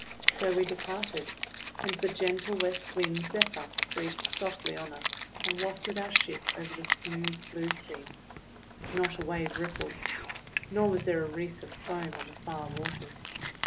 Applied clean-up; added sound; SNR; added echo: none; Wind instrument, woodwind instrument; 1 dB; none.